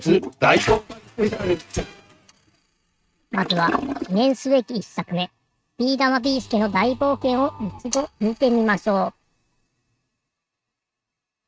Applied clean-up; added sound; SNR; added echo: neural mask model RNNoise.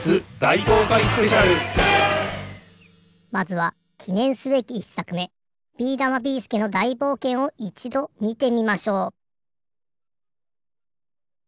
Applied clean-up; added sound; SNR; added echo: none; none; none; none.